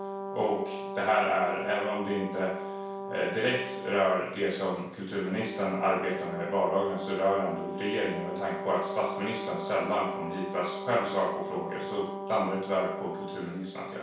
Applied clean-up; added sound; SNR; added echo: none; Brass instrument; 7 dB; reverberation time 0.7 s.